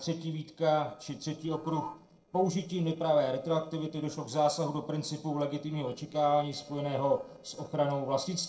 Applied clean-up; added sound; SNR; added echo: neural separator model SepFormer DNS4.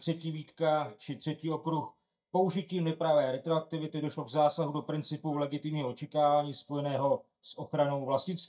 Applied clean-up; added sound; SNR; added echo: neural mask model DeepFilterNet 3.